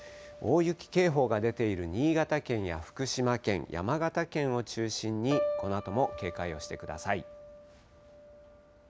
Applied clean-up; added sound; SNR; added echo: none; Piano; 12 dB; none.